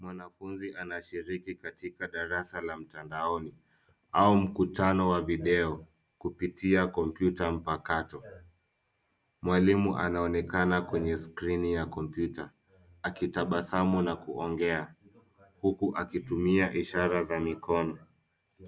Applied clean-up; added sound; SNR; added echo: none; none; none; none.